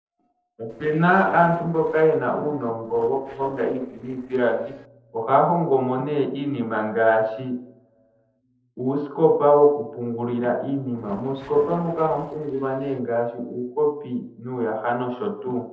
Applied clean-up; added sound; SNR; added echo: neural separator model SepFormer DNS4.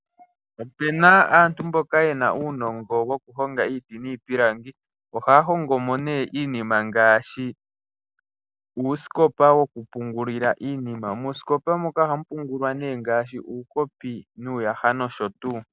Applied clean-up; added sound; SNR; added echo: none; none; none; none.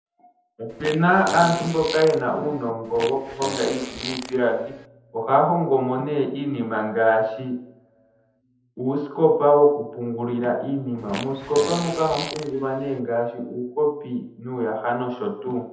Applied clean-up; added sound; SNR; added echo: none; Fart; 11 dB; reverberation time 0.7 s.